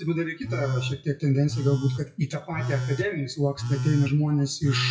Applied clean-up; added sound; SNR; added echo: classical method WPE with log-MMSE.